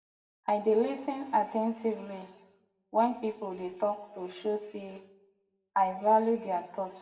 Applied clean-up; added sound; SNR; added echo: none; none; none; reverberation time 0.5 s.